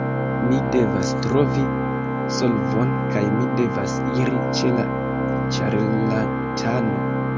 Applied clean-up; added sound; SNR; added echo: none; Organ; -2 dB; none.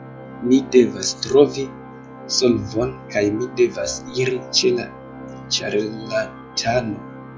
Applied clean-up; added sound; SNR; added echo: classical method log-MMSE.